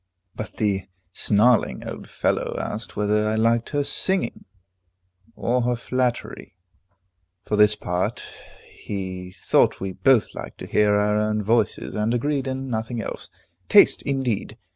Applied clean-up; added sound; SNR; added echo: none; none; none; none.